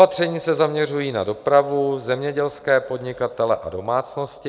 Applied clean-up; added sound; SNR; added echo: none; none; none; none.